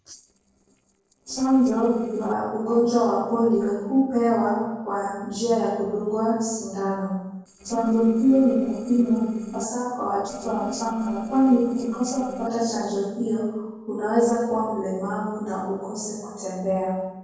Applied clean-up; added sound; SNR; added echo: neural separator model SepFormer DNS4.